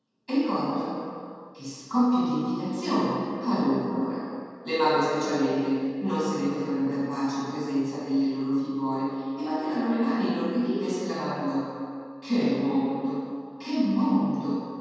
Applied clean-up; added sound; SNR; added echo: none; none; none; reverberation time 2.1 s.